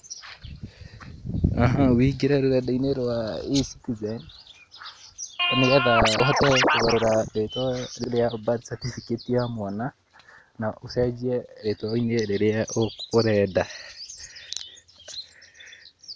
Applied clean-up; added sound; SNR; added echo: none; Scratching (performance technique); -2 dB; none.